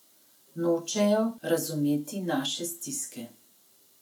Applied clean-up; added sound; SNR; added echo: none; none; none; none.